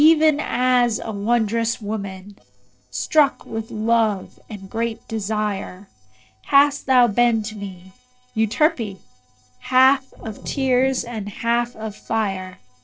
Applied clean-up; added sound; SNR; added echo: neural separator model SepFormer DNS4.